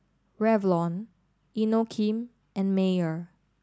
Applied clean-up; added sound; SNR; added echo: none; none; none; none.